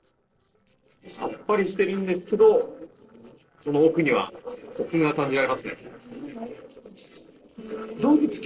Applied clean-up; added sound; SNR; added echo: neural separator model SepFormer DNS4.